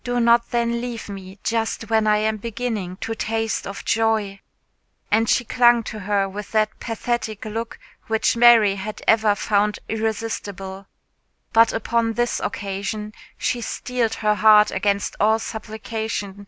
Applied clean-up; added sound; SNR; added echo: none; none; none; none.